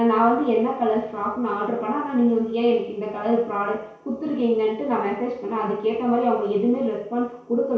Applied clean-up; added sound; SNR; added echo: none; none; none; reverberation time 0.6 s.